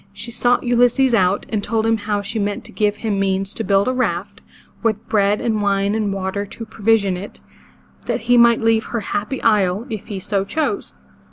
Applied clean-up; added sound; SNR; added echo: none; none; none; none.